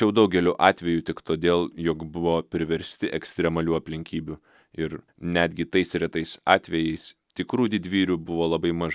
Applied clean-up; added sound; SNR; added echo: none; none; none; none.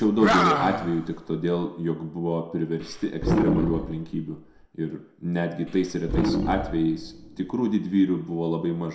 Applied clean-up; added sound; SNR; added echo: none; Animal; 3 dB; reverberation time 0.6 s.